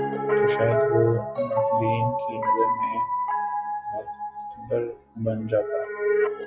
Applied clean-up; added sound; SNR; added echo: classical method log-MMSE.